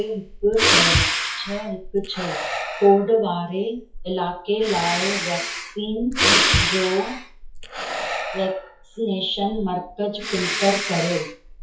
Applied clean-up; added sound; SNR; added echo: classical method WPE with log-MMSE.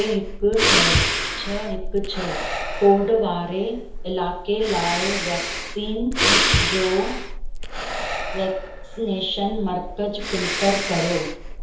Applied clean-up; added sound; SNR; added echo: none; Breathing; 0 dB; reverberation time 0.8 s.